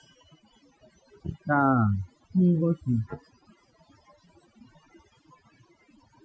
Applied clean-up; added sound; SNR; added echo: classical method Wiener filter.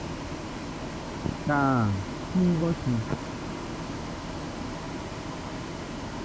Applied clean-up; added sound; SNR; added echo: none; Bus; 4 dB; none.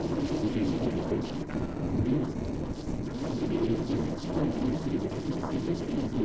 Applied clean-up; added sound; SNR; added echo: neural separator model SepFormer DNS4.